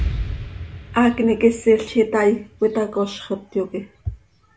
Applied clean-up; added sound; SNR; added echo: none; Explosion; 11 dB; none.